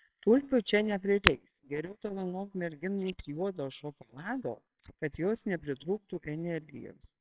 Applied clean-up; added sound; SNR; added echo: neural separator model SepFormer WHAMR!.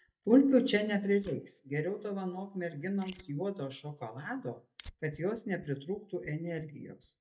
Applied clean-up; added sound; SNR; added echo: neural mask model DeepFilterNet 3.